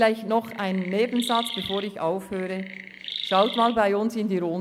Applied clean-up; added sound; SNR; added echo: none; Chirp, tweet; 11 dB; none.